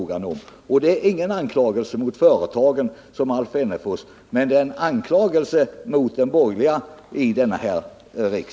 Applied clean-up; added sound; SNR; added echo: none; none; none; none.